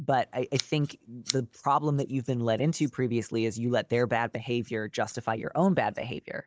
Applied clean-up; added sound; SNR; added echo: neural mask model DeepFilterNet 3.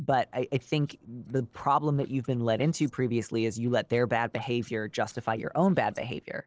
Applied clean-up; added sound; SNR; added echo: neural separator model SepFormer DNS4.